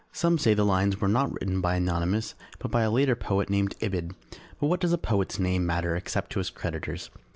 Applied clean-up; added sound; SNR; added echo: none; none; none; none.